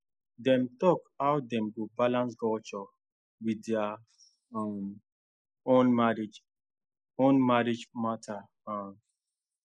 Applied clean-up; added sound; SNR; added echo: neural mask model Resemble Enhance denoiser.